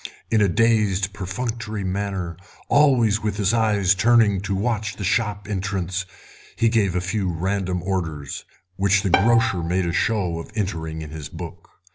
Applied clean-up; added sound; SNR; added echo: none; Bowed string instrument; 9 dB; none.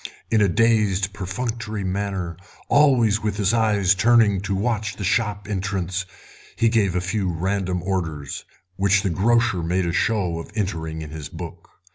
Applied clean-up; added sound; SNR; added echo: none; none; none; none.